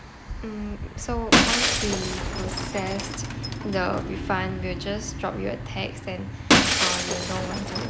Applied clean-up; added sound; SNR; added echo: none; Shatter; -2 dB; none.